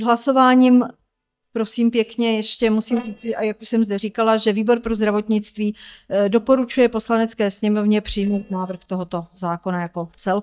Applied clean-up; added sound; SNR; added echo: neural mask model DeepFilterNet 3.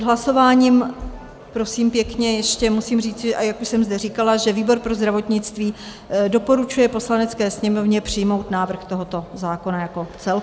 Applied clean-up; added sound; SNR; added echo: none; none; none; none.